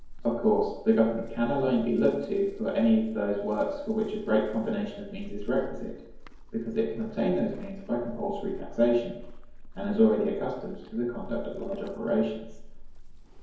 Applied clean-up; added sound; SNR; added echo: none; Livestock, farm animals, working animals; 13 dB; reverberation time 0.9 s.